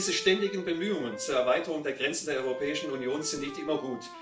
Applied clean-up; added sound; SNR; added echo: none; Wind instrument, woodwind instrument; 12 dB; reverberation time 0.4 s.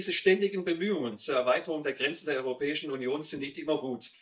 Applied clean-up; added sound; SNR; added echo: neural mask model DeepFilterNet 3.